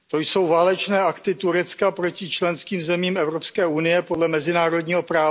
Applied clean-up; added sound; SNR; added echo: none; none; none; none.